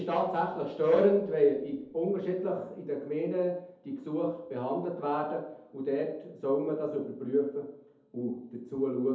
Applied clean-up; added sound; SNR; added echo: none; none; none; reverberation time 2.0 s.